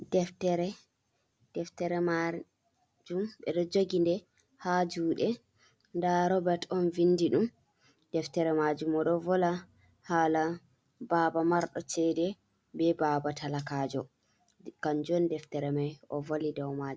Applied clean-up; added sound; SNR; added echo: none; none; none; none.